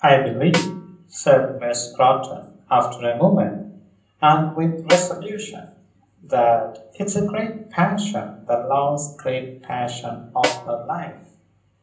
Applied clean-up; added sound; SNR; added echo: none; Snare drum; 8 dB; reverberation time 0.6 s.